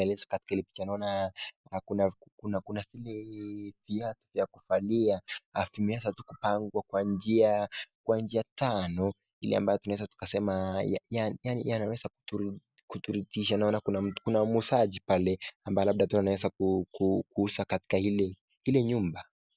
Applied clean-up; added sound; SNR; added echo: none; none; none; none.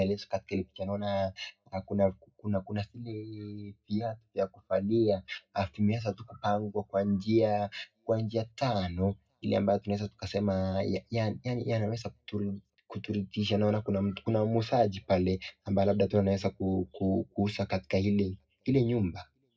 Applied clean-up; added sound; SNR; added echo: none; none; none; reverberation time 0.2 s.